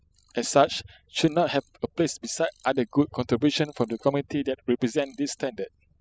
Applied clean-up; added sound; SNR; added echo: classical method spectral subtraction.